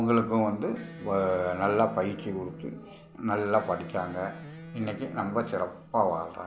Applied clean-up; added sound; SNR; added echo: none; Electric guitar; 15 dB; none.